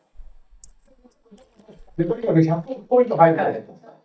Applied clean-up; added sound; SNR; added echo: neural mask model DeepFilterNet 3.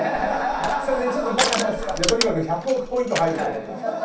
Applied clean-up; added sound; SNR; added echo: none; Crushing; 6 dB; reverberation time 0.7 s.